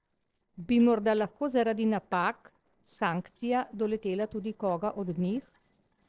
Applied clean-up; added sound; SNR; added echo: neural separator model SepFormer DNS4.